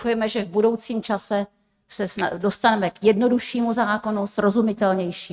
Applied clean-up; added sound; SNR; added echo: neural mask model RNNoise.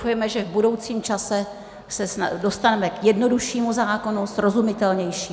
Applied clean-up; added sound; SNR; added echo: none; none; none; none.